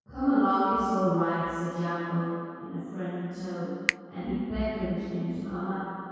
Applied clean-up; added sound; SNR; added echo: none; Finger snapping; 10 dB; reverberation time 2.0 s.